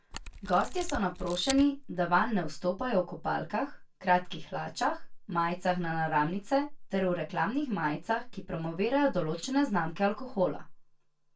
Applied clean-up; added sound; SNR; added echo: none; Camera; 12 dB; reverberation time 0.2 s.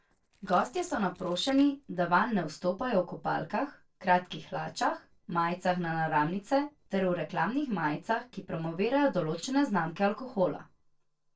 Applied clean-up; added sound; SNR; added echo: neural separator model SepFormer DNS4.